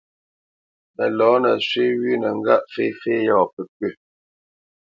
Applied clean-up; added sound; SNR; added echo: none; none; none; none.